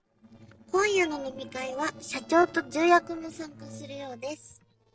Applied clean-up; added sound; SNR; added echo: neural separator model SepFormer DNS4.